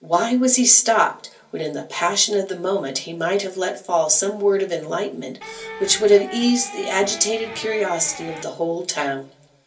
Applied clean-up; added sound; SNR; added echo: none; Electric guitar; 14 dB; reverberation time 0.3 s.